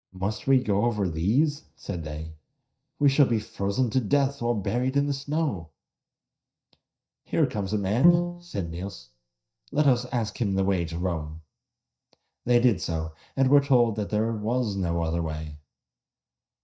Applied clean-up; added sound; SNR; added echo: neural mask model DeepFilterNet 3.